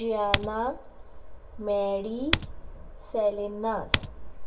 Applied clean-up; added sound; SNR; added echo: none; Typing; -1 dB; reverberation time 0.2 s.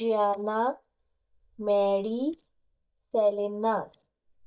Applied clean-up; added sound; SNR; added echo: neural mask model DeepFilterNet 3.